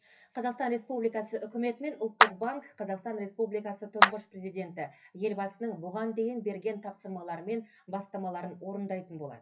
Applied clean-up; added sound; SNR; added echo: classical method WPE with log-MMSE.